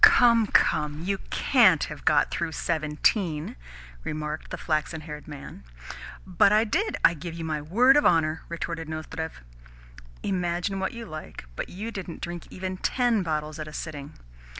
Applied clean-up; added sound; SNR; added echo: none; none; none; none.